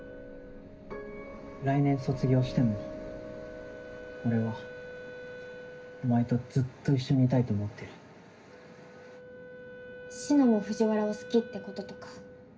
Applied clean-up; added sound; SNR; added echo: none; Wind instrument, woodwind instrument; 17 dB; reverberation time 0.2 s.